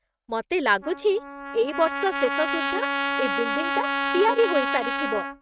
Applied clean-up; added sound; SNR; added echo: neural mask model RNNoise.